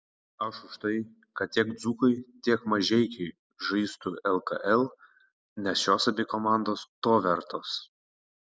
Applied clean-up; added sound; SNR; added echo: none; none; none; none.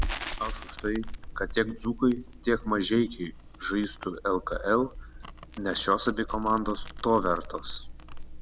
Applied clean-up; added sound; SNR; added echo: none; Crackle + Domestic sounds, home sounds; 8 dB; none.